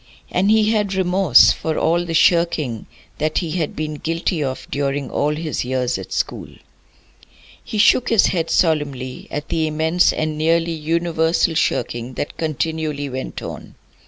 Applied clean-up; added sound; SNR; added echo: none; none; none; none.